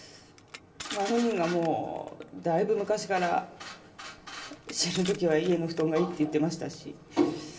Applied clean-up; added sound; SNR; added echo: none; Crushing; 19 dB; reverberation time 1.4 s.